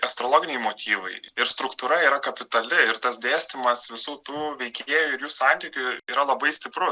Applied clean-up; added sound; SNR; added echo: none; none; none; none.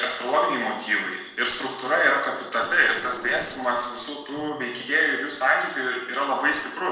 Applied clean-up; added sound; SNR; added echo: neural separator model SepFormer DNS4.